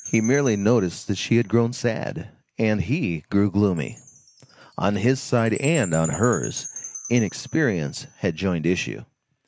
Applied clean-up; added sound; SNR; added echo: none; Chime; 17 dB; none.